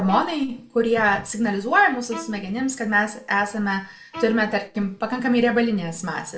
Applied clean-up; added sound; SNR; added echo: none; Bowed string instrument; 20 dB; reverberation time 0.2 s.